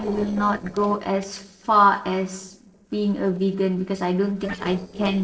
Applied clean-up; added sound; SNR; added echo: neural separator model SepFormer DNS4.